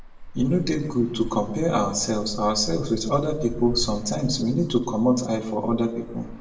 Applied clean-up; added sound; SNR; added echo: none; Traffic noise, roadway noise; 12 dB; reverberation time 0.6 s.